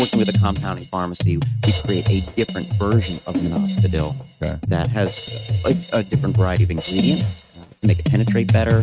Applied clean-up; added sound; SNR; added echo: neural mask model RNNoise.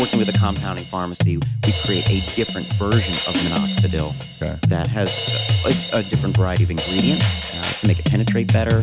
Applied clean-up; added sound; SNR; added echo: none; Drum kit; -4 dB; none.